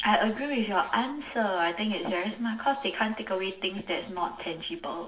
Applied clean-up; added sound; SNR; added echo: neural separator model SepFormer DNS4.